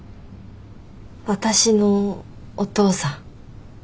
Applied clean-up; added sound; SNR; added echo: none; none; none; none.